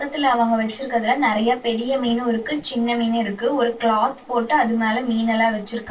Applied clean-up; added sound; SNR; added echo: neural separator model SepFormer DNS4.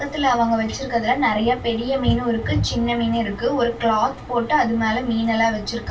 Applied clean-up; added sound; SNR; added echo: none; Engine; 17 dB; reverberation time 0.2 s.